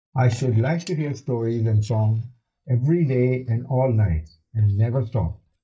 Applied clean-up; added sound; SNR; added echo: neural mask model DeepFilterNet 3.